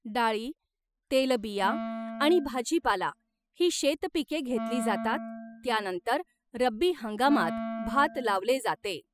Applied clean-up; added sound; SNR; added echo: classical method spectral subtraction.